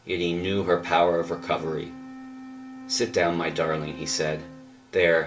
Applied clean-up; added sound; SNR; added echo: none; Wind instrument, woodwind instrument; 15 dB; reverberation time 0.2 s.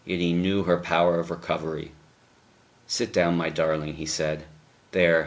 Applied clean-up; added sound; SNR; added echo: none; none; none; none.